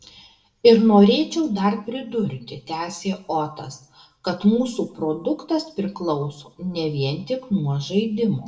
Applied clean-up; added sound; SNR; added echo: none; none; none; reverberation time 0.5 s.